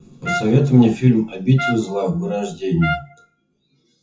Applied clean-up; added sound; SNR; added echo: classical method WPE with log-MMSE.